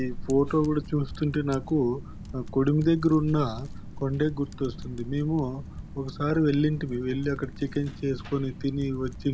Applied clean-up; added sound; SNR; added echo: none; Typing; 11 dB; none.